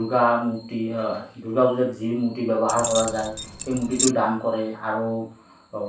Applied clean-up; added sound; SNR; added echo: none; Keys jangling; 4 dB; reverberation time 0.3 s.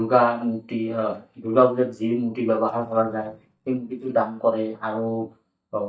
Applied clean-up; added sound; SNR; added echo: neural mask model DeepFilterNet 3.